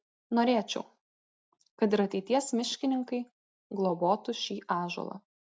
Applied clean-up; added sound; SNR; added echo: none; none; none; none.